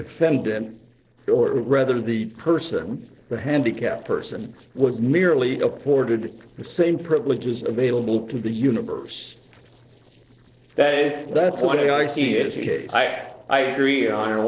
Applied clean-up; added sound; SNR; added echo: neural separator model SepFormer DNS4.